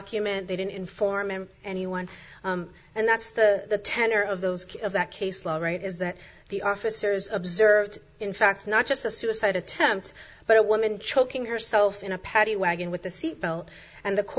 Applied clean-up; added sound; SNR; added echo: none; none; none; none.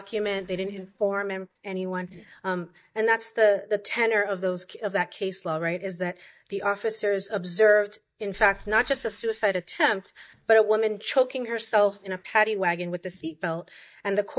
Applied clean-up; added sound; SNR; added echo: neural mask model DeepFilterNet 3.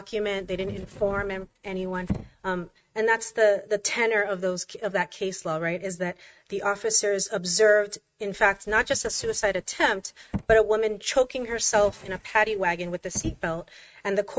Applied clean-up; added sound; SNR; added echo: neural mask model RNNoise.